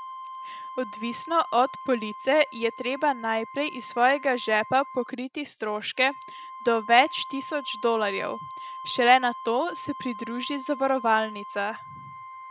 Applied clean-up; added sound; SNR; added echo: none; Wind instrument, woodwind instrument; 13 dB; none.